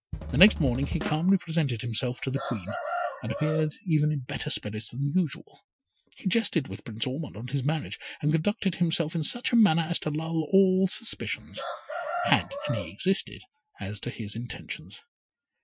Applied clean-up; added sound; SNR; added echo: classical method Wiener filter.